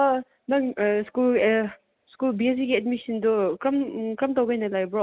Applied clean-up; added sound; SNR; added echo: none; none; none; none.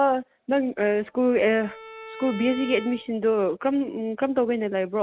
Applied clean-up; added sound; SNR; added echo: none; Bowed string instrument; 17 dB; none.